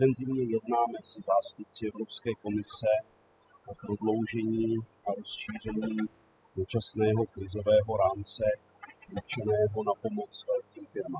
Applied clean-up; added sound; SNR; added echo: classical method spectral subtraction.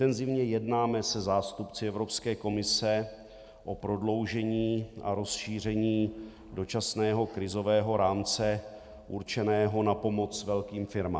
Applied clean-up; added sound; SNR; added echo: none; none; none; none.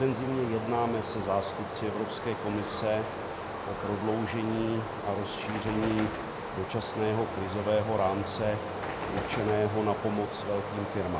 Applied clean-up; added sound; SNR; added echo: none; Stream + Bird; 5 dB; none.